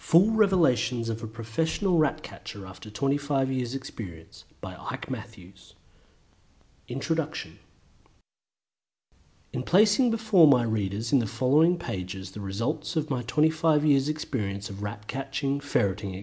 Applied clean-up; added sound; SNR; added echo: none; none; none; none.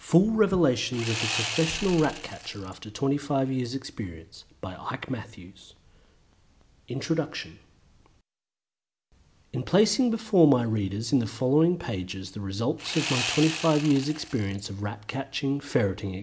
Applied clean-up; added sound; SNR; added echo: none; Sawing; 6 dB; none.